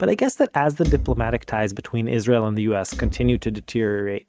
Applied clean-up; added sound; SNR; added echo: neural mask model RNNoise.